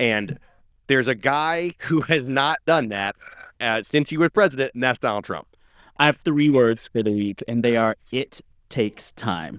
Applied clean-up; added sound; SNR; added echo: neural diffusion model UNIVERSE++.